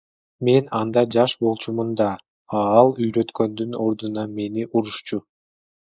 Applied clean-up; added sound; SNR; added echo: neural mask model Resemble Enhance denoiser.